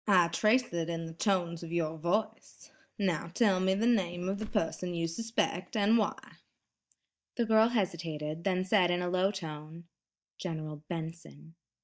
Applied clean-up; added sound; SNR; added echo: neural mask model DeepFilterNet 3.